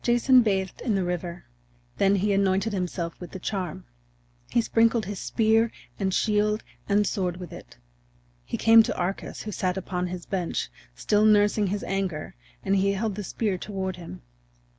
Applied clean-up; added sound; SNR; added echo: none; none; none; none.